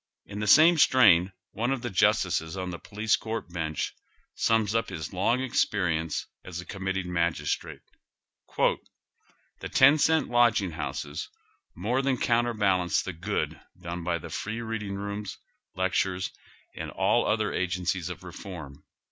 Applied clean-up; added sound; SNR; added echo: none; none; none; none.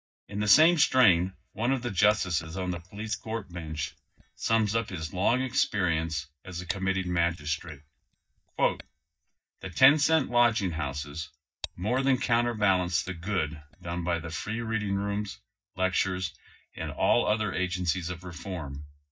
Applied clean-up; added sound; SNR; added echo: neural mask model DeepFilterNet 3.